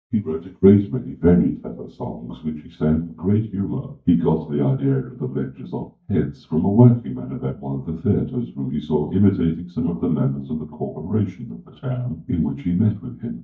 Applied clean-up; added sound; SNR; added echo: neural mask model DeepFilterNet 3.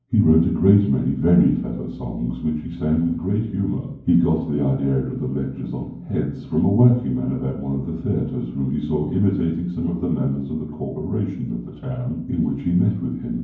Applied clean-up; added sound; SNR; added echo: none; Telephone; 18 dB; reverberation time 0.9 s.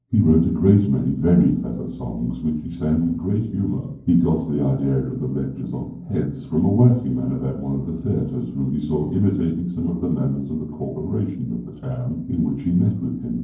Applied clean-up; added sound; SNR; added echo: neural separator model SepFormer DNS4.